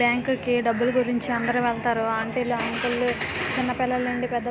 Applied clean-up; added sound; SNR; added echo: none; none; none; none.